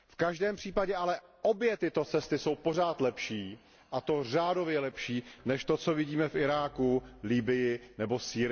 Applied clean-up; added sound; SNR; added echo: none; none; none; none.